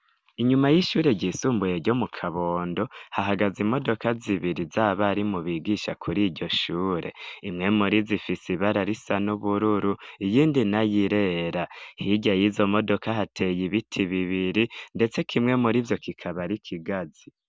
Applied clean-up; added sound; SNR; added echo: none; none; none; none.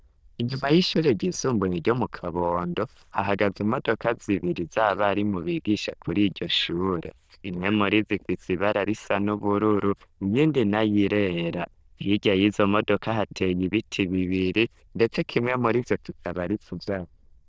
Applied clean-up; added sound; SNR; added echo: neural diffusion model UNIVERSE++.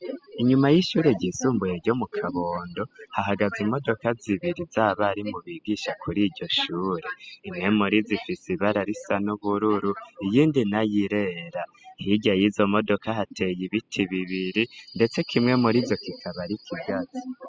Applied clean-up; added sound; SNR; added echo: classical method spectral subtraction.